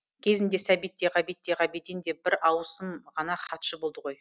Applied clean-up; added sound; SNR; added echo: none; none; none; none.